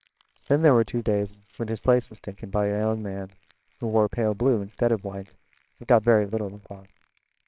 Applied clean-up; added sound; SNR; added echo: neural separator model SepFormer WHAMR!.